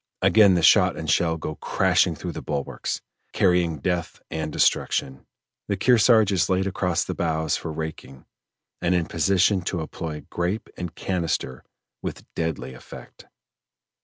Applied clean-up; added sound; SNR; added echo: none; none; none; none.